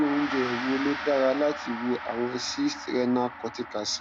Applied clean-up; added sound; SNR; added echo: none; Gong; 9 dB; none.